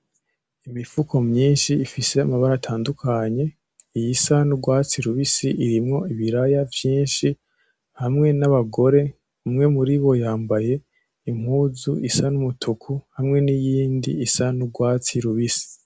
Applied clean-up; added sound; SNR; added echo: none; none; none; none.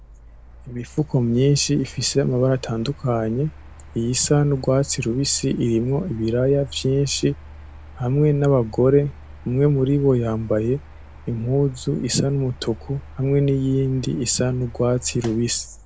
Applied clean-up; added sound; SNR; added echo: none; Mechanical fan; 19 dB; none.